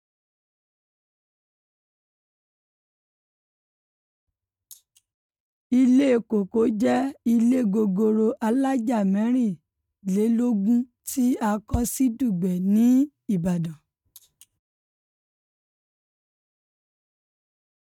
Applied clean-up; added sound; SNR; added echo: neural mask model RNNoise.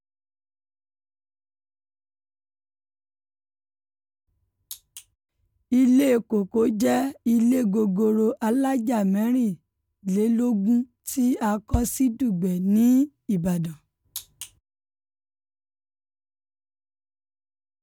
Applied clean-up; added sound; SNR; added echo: none; Bass drum; 10 dB; none.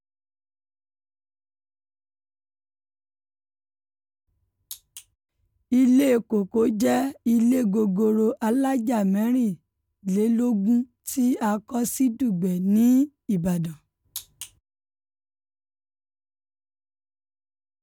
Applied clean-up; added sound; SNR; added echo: none; none; none; none.